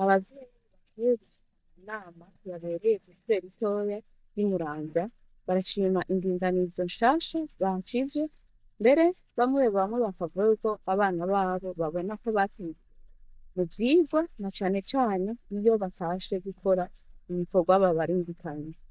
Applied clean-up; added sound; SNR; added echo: neural mask model DeepFilterNet 3.